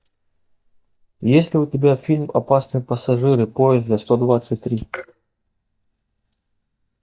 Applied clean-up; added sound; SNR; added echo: neural mask model DeepFilterNet 3.